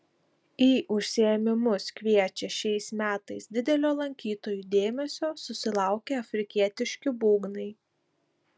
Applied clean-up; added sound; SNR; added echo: none; none; none; none.